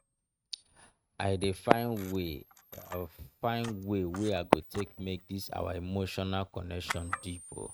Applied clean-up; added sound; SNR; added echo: neural mask model RNNoise.